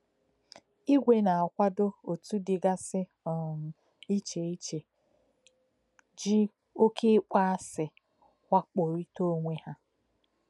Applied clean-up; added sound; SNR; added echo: none; none; none; none.